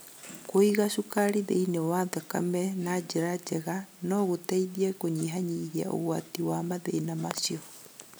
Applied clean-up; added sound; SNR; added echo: none; none; none; none.